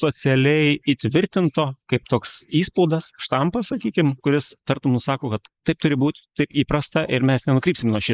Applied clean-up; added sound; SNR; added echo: neural mask model Resemble Enhance denoiser.